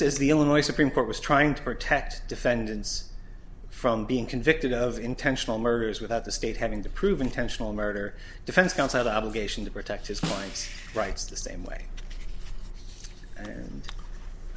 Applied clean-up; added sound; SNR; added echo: none; Snare drum; 11 dB; none.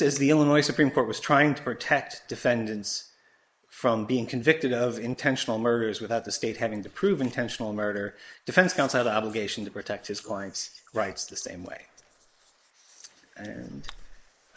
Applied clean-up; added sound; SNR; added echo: neural mask model Resemble Enhance denoiser.